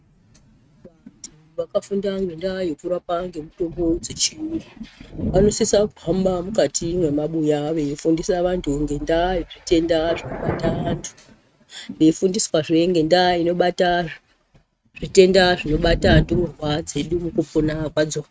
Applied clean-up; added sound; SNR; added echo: neural mask model RNNoise.